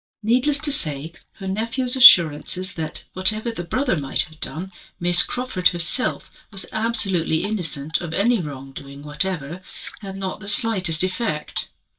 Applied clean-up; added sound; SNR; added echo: neural mask model DeepFilterNet 3.